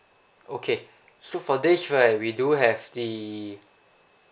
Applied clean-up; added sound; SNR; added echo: none; none; none; none.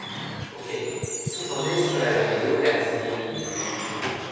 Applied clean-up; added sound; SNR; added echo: none; Squeak / Wood; 5 dB; reverberation time 2.1 s.